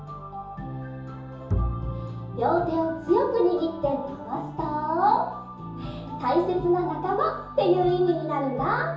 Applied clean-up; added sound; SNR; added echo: none; Bowed string instrument; 7 dB; reverberation time 0.7 s.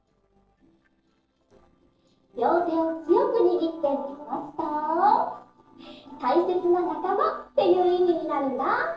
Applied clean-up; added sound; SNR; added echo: neural separator model SepFormer DNS4.